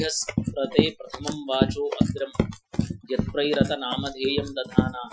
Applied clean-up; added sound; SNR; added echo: classical method Wiener filter.